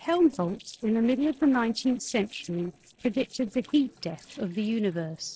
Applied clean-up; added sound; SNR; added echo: neural separator model SepFormer DNS4.